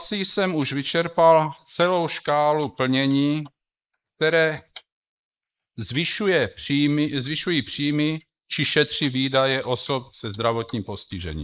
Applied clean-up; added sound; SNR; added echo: neural mask model Resemble Enhance denoiser.